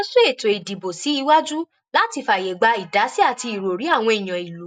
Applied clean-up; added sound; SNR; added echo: none; none; none; none.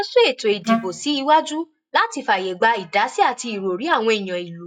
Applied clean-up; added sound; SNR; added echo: classical method log-MMSE.